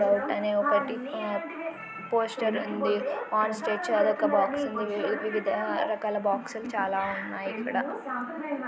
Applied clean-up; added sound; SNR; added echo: none; none; none; none.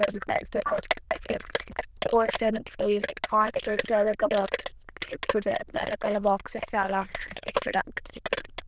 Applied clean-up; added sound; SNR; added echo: neural diffusion model UNIVERSE++.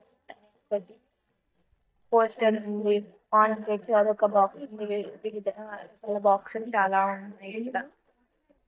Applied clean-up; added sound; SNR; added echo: neural mask model DeepFilterNet 3.